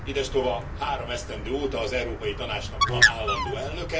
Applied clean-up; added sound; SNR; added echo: none; Bird; -2 dB; reverberation time 0.3 s.